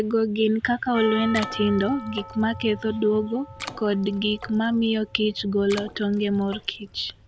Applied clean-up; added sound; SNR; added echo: none; Percussion + Water / Splash, splatter; 15 dB; none.